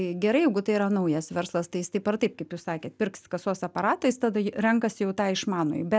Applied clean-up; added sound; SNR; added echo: none; none; none; none.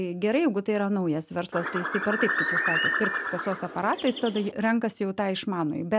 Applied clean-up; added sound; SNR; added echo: none; Bird; 1 dB; none.